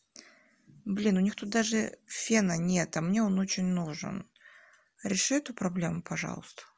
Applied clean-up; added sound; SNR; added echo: none; none; none; none.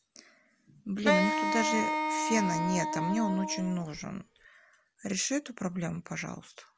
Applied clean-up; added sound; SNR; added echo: none; Wind instrument, woodwind instrument; -2 dB; none.